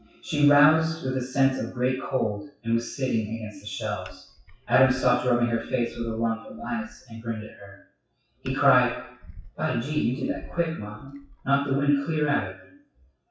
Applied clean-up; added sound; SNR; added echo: classical method WPE with log-MMSE.